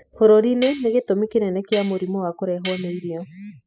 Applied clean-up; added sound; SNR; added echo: classical method spectral subtraction.